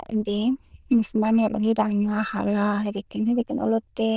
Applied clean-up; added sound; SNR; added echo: neural diffusion model UNIVERSE++.